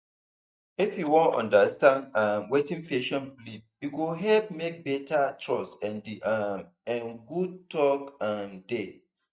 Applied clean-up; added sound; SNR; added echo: neural mask model DeepFilterNet 3.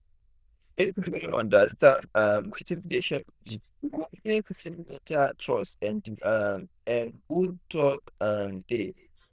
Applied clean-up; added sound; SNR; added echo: neural diffusion model UNIVERSE++.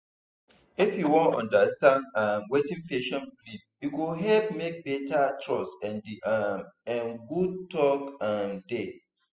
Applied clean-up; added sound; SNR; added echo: classical method spectral subtraction.